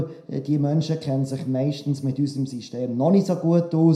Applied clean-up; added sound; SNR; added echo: none; none; none; reverberation time 0.4 s.